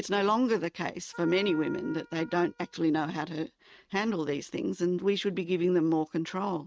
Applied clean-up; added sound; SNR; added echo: neural mask model RNNoise.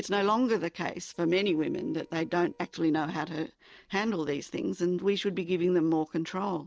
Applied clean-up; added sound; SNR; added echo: neural separator model SepFormer DNS4.